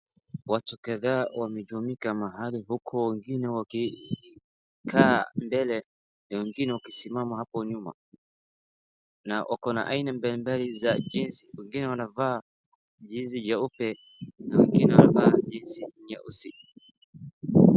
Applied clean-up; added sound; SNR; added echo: none; none; none; none.